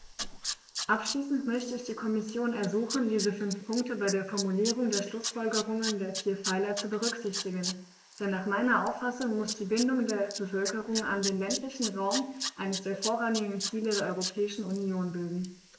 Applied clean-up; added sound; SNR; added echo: neural mask model Resemble Enhance denoiser.